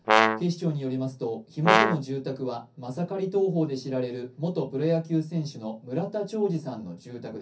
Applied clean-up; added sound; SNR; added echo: none; Brass instrument; -5 dB; reverberation time 0.3 s.